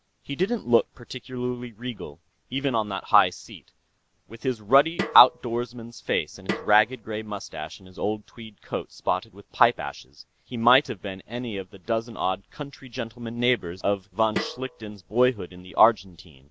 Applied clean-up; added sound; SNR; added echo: none; Snare drum; 11 dB; none.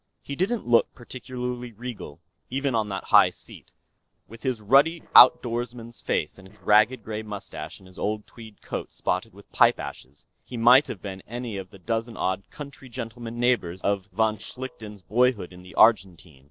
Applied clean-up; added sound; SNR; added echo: neural separator model SepFormer DNS4.